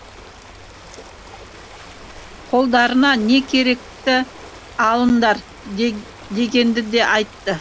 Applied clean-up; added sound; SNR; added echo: none; Ocean; 19 dB; none.